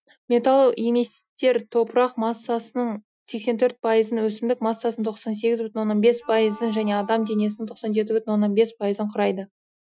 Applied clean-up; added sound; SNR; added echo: classical method Wiener filter.